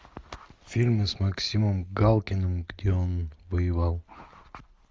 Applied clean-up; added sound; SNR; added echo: none; none; none; none.